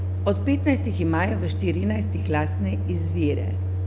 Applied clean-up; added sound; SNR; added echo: none; Microwave oven; -1 dB; none.